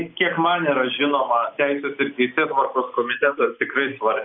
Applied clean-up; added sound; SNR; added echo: neural mask model Resemble Enhance denoiser.